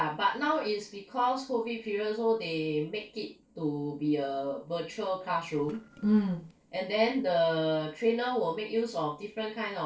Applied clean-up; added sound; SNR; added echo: neural separator model SepFormer DNS4.